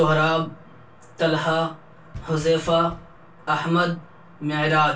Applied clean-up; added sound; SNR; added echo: none; Knock; 19 dB; reverberation time 0.2 s.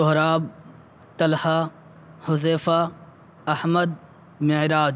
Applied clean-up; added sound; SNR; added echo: none; none; none; none.